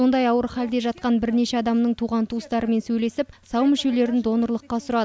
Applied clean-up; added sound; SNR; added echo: none; none; none; none.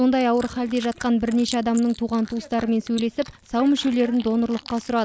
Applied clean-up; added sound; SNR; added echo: neural mask model Resemble Enhance denoiser.